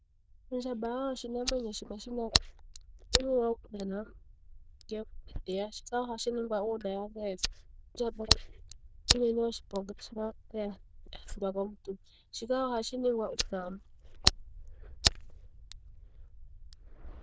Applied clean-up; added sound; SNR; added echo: neural diffusion model UNIVERSE++.